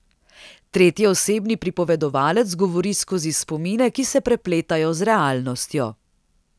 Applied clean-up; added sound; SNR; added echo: none; none; none; none.